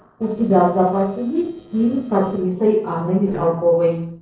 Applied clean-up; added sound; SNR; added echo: neural separator model SepFormer DNS4.